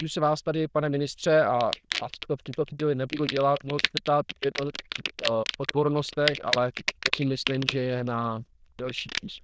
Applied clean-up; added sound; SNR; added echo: neural diffusion model UNIVERSE++.